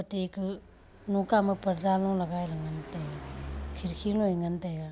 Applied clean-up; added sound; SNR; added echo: none; Car passing by; 14 dB; none.